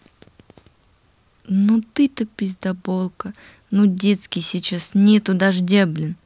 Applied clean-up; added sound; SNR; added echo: none; none; none; none.